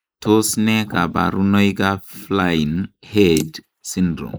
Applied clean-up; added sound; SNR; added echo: neural mask model Resemble Enhance denoiser.